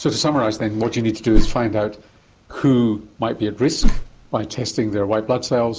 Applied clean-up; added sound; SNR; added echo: none; Whoosh, swoosh, swish; -5 dB; none.